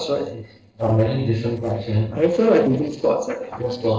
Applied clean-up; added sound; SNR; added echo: neural separator model SepFormer DNS4.